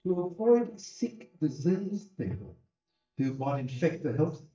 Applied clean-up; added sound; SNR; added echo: neural mask model DeepFilterNet 3.